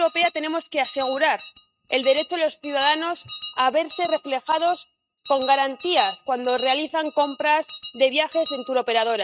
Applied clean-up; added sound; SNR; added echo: neural mask model RNNoise.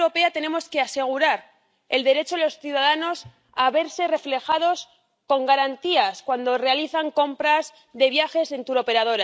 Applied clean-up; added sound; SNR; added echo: none; none; none; none.